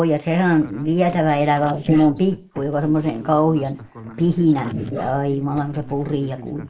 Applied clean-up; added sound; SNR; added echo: neural mask model Resemble Enhance denoiser.